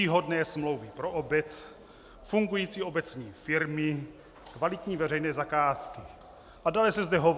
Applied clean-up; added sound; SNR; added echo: none; none; none; none.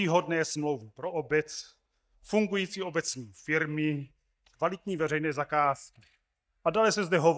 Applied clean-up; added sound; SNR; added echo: neural mask model DeepFilterNet 3.